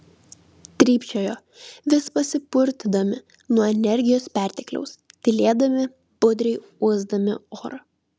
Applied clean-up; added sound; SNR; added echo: none; none; none; none.